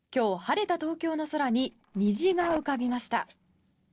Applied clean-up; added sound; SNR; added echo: neural separator model SepFormer DNS4.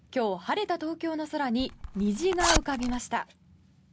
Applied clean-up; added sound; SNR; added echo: none; Zipper (clothing); 1 dB; none.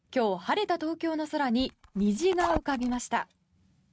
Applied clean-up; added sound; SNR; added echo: neural mask model RNNoise.